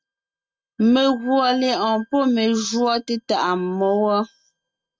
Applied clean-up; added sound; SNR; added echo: neural mask model RNNoise.